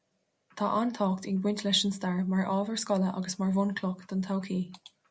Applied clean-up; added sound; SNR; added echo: none; none; none; none.